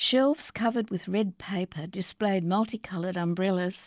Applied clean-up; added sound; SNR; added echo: none; none; none; none.